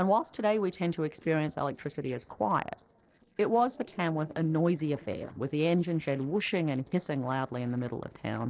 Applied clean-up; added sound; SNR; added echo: neural separator model SepFormer DNS4.